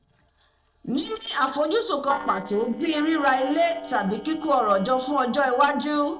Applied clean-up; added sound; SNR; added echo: neural separator model SepFormer DNS4.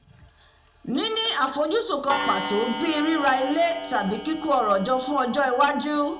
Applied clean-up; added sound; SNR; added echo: none; Clock; 11 dB; reverberation time 0.7 s.